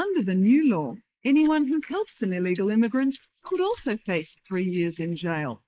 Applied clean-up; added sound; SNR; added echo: neural mask model Resemble Enhance denoiser.